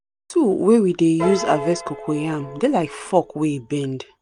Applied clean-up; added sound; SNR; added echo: none; Piano; 11 dB; none.